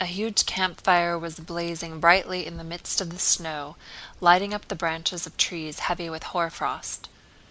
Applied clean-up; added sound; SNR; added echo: none; none; none; none.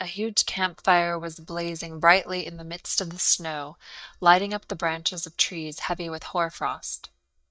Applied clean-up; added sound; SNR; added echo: neural mask model DeepFilterNet 3.